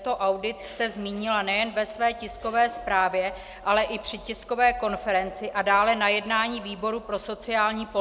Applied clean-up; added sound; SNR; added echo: none; none; none; none.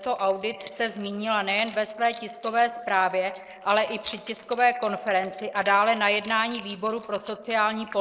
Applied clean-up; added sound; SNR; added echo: neural mask model Resemble Enhance denoiser.